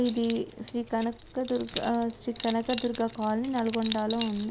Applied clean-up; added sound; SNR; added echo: none; Keys jangling; 5 dB; none.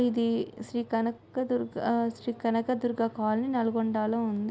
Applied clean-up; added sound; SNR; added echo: none; none; none; none.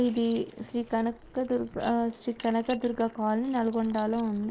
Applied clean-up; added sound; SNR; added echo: neural mask model Resemble Enhance denoiser.